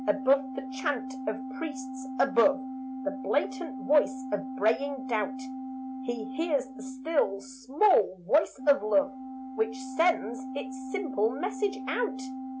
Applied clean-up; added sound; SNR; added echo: none; Organ; 9 dB; none.